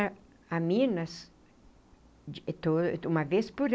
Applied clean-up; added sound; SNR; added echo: none; none; none; none.